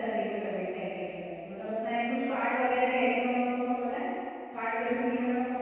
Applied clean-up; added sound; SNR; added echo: none; none; none; reverberation time 2.1 s.